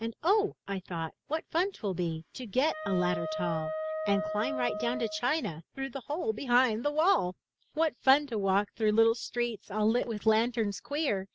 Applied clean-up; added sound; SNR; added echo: none; Wind instrument, woodwind instrument; 6 dB; none.